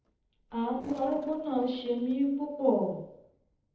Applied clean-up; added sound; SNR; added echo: neural separator model SepFormer DNS4.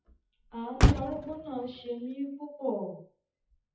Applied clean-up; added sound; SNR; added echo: classical method WPE with log-MMSE.